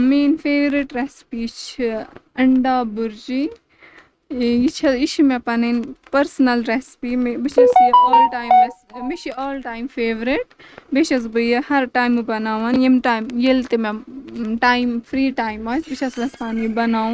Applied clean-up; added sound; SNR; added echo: neural mask model RNNoise.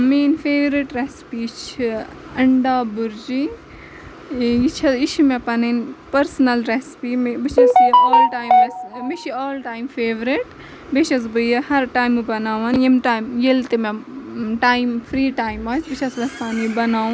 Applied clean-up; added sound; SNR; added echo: none; none; none; none.